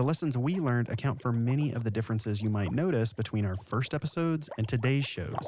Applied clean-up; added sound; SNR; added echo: neural mask model Resemble Enhance denoiser.